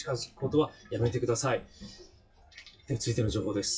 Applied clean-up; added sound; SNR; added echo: classical method WPE with log-MMSE.